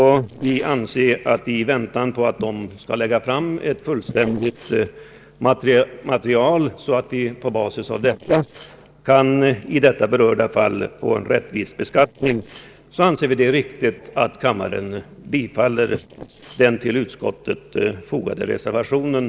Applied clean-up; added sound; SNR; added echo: neural separator model SepFormer DNS4.